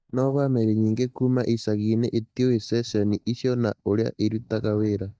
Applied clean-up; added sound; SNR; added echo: neural mask model DeepFilterNet 3.